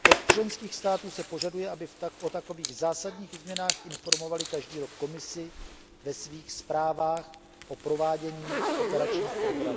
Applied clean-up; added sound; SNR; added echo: none; Zipper (clothing); -1 dB; none.